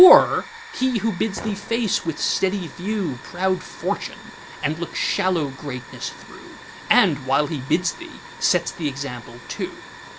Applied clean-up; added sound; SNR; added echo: none; Hiss / Fire; 17 dB; none.